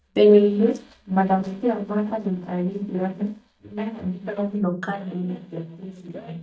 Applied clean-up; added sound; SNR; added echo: neural mask model DeepFilterNet 3.